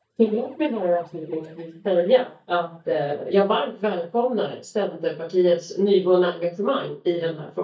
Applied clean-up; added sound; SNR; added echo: neural mask model DeepFilterNet 3.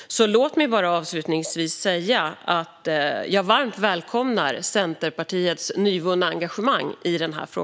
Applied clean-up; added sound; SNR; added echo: none; none; none; none.